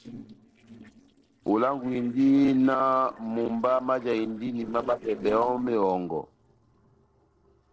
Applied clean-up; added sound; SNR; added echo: neural separator model SepFormer DNS4.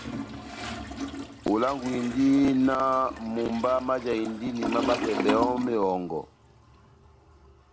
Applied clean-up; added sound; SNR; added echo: none; Toilet flush; 8 dB; none.